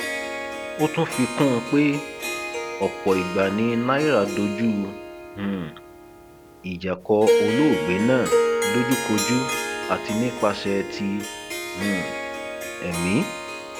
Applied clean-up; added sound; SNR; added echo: none; Harp; 3 dB; none.